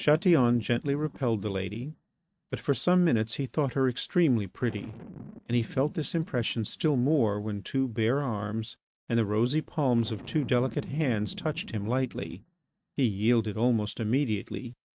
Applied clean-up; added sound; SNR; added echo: neural mask model RNNoise.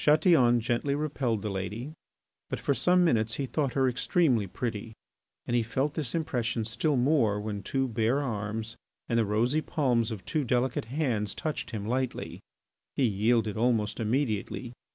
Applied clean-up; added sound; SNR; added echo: none; none; none; none.